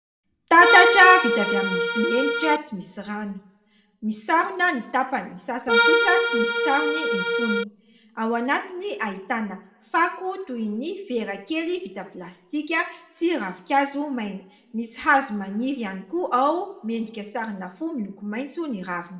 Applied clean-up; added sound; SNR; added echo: none; Accordion; -4 dB; reverberation time 0.8 s.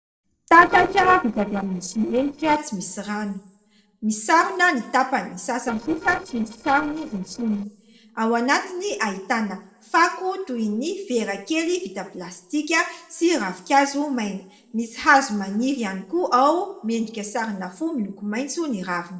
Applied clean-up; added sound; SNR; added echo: neural separator model SepFormer DNS4.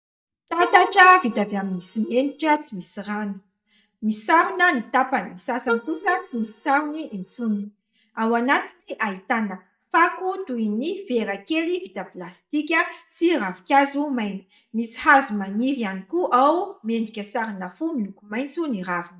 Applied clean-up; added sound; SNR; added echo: neural mask model DeepFilterNet 3.